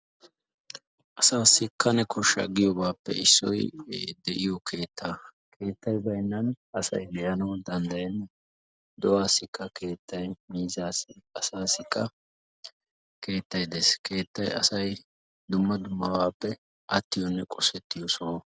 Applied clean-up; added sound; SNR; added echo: none; none; none; none.